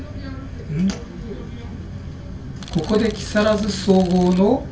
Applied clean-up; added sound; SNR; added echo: none; Tools; 18 dB; reverberation time 0.2 s.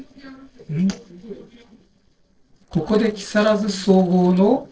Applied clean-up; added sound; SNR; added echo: neural separator model SepFormer DNS4.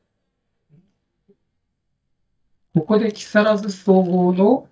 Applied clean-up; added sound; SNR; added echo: neural mask model DeepFilterNet 3.